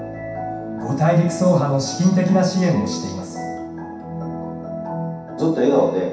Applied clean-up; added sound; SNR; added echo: none; none; none; reverberation time 0.7 s.